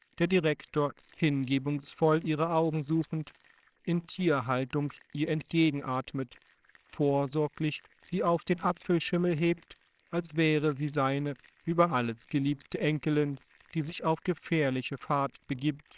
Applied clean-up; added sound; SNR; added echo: neural separator model SepFormer WHAMR!.